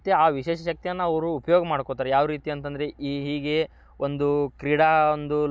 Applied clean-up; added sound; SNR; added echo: none; none; none; none.